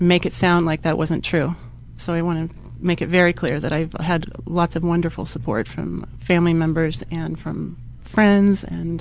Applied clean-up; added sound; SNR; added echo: none; none; none; none.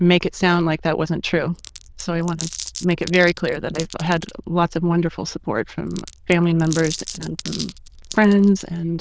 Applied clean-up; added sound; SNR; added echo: neural diffusion model UNIVERSE++.